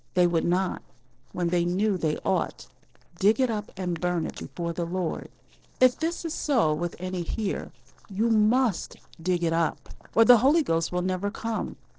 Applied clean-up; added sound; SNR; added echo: neural separator model SepFormer DNS4.